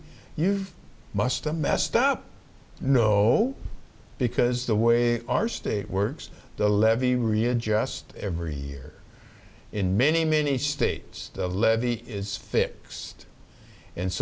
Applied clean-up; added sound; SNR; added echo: none; none; none; none.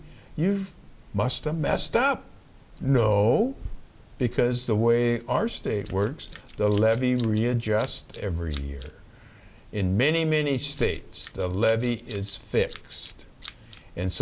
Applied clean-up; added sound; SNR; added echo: none; Tools; 18 dB; none.